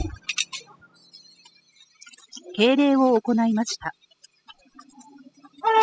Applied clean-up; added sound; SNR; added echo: classical method spectral subtraction.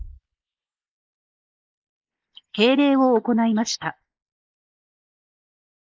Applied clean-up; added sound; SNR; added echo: neural mask model Resemble Enhance denoiser.